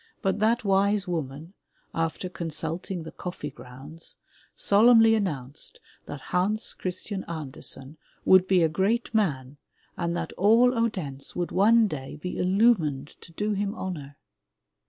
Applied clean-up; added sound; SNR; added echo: none; none; none; none.